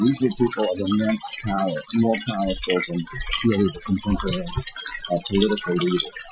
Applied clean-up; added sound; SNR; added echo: classical method Wiener filter.